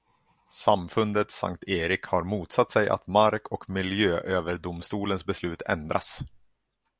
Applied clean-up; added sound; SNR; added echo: none; none; none; none.